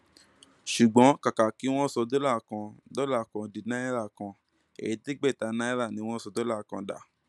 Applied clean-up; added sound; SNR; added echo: none; none; none; none.